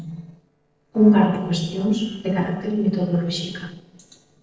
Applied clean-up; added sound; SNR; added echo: neural separator model SepFormer DNS4.